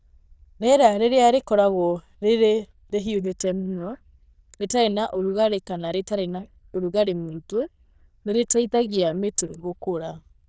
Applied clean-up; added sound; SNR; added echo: neural diffusion model UNIVERSE++.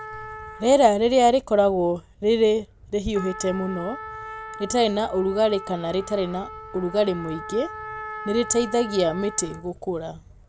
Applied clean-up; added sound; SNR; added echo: none; Trumpet; 15 dB; none.